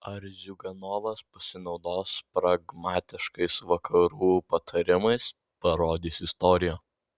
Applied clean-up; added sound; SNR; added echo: none; none; none; none.